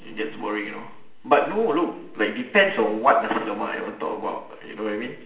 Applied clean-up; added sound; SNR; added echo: none; none; none; reverberation time 0.8 s.